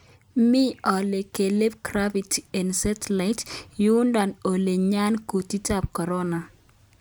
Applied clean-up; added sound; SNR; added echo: none; none; none; none.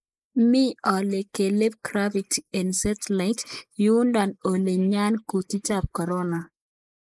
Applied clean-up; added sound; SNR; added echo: neural mask model Resemble Enhance denoiser.